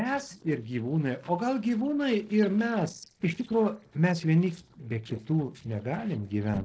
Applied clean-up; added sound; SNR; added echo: neural separator model SepFormer DNS4.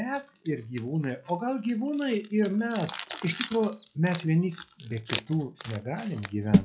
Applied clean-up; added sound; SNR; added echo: classical method log-MMSE.